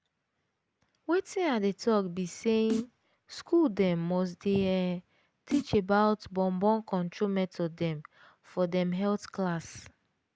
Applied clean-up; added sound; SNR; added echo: none; Snare drum; 9 dB; none.